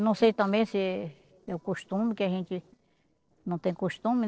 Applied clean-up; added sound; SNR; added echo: neural separator model SepFormer DNS4.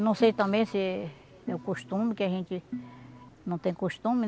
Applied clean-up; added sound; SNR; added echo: none; Organ; 15 dB; none.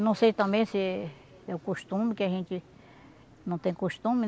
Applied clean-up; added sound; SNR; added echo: none; none; none; none.